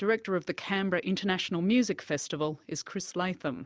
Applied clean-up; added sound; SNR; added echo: none; none; none; none.